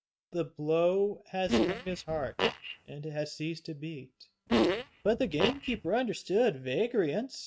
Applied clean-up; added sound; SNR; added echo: neural mask model RNNoise.